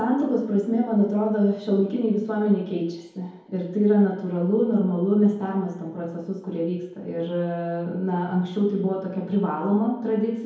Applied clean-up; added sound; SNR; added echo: none; none; none; reverberation time 2.0 s.